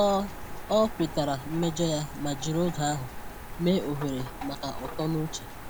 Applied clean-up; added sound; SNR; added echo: none; Rain; 9 dB; none.